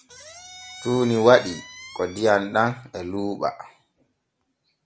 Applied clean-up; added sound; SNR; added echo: none; Squeak; 18 dB; none.